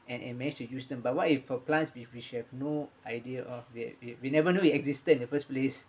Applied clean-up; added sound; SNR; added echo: none; none; none; none.